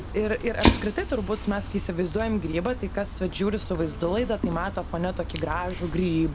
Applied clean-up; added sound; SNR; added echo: none; Fire; 3 dB; none.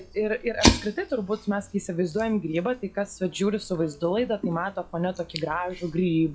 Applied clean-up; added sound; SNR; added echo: classical method log-MMSE.